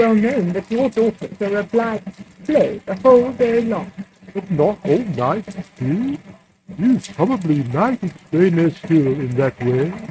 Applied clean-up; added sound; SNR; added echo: neural mask model RNNoise.